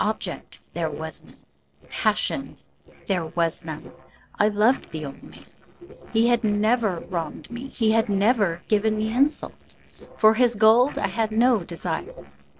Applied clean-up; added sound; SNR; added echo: neural separator model SepFormer DNS4.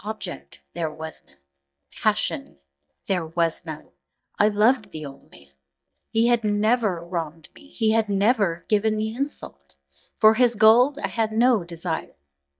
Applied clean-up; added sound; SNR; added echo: neural mask model DeepFilterNet 3.